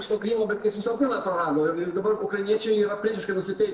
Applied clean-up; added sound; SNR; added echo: neural separator model SepFormer DNS4.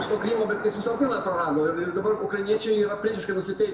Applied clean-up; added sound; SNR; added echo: none; Thunder; 13 dB; reverberation time 0.7 s.